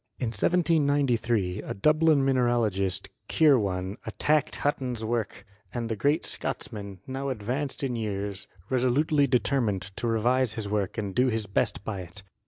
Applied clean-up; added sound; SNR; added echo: none; none; none; none.